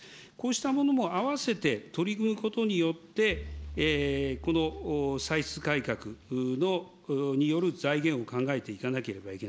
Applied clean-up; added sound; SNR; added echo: none; Bowed string instrument; 14 dB; none.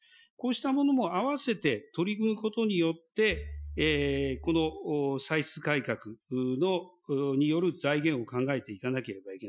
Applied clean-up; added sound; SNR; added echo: classical method Wiener filter.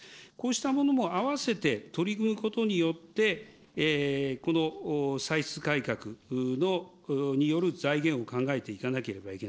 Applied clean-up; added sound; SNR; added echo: neural separator model SepFormer DNS4.